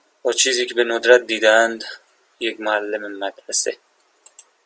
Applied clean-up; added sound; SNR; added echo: none; none; none; none.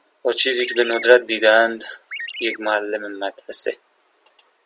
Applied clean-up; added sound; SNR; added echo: none; Chirp, tweet; 9 dB; none.